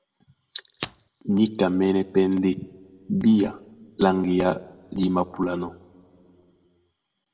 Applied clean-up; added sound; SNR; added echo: none; Rattle (instrument); 11 dB; reverberation time 1.3 s.